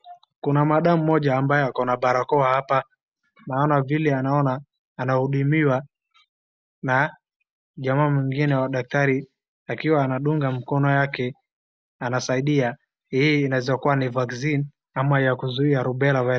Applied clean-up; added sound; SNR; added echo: none; none; none; none.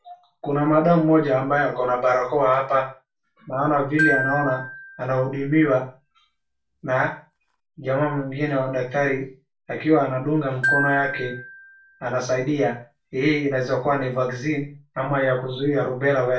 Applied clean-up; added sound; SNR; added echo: none; Glockenspiel; 7 dB; reverberation time 0.3 s.